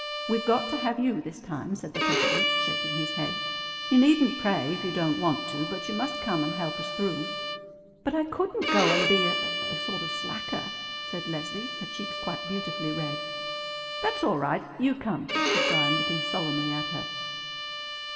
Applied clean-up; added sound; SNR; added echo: none; Bowed string instrument; 1 dB; reverberation time 2.5 s.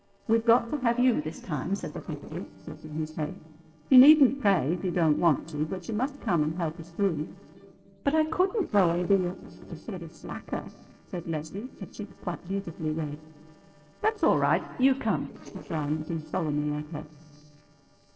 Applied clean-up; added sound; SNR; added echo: neural separator model SepFormer DNS4.